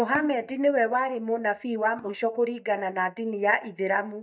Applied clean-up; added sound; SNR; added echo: neural mask model DeepFilterNet 3.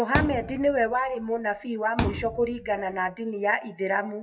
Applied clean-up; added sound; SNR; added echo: classical method WPE with log-MMSE.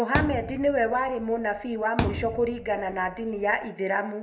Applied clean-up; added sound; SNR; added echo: none; Thump, thud; 7 dB; reverberation time 1.0 s.